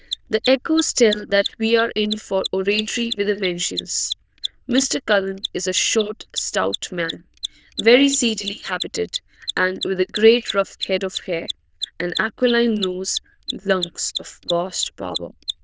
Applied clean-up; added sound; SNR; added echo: neural diffusion model UNIVERSE++.